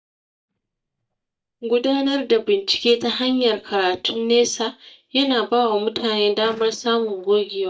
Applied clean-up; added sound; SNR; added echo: neural mask model DeepFilterNet 3.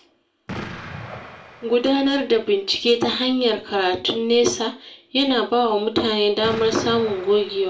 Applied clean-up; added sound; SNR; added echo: none; Explosion; 18 dB; reverberation time 0.3 s.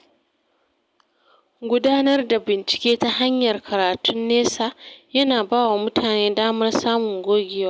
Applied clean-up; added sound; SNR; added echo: none; none; none; none.